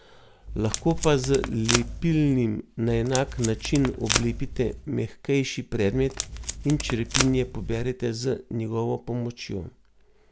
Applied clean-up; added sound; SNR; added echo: none; Packing tape, duct tape; 6 dB; none.